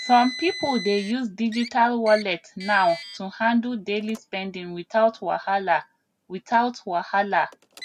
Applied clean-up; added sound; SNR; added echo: none; Car; 17 dB; none.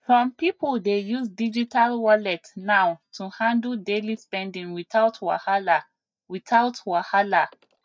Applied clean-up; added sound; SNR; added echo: neural mask model DeepFilterNet 3.